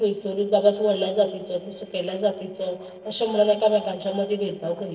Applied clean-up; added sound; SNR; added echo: neural separator model SepFormer DNS4.